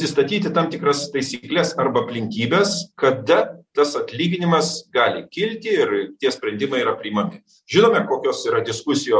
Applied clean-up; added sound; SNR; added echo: none; none; none; none.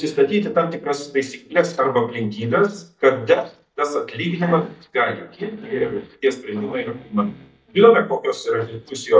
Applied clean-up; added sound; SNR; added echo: neural mask model DeepFilterNet 3.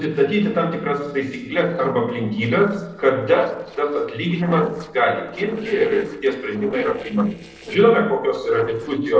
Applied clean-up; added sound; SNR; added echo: neural separator model SepFormer DNS4.